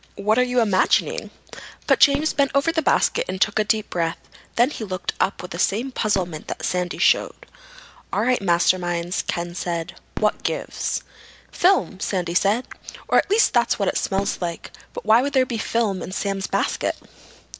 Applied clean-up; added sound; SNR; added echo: none; Fireworks; 19 dB; none.